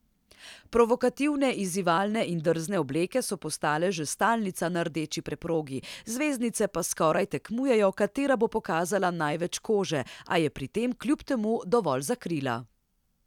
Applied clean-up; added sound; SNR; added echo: none; none; none; none.